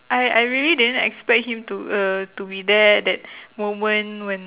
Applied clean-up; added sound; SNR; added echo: none; none; none; none.